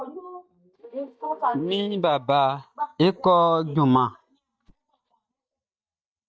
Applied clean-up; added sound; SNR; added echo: neural mask model DeepFilterNet 3.